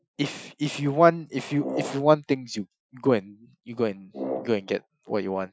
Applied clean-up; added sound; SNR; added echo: classical method Wiener filter.